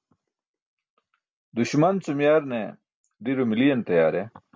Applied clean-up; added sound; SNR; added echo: none; none; none; none.